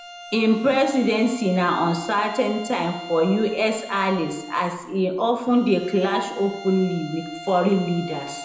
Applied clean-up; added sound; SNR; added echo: none; Bowed string instrument; 16 dB; reverberation time 0.8 s.